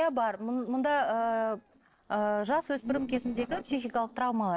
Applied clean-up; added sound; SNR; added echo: neural separator model SepFormer DNS4.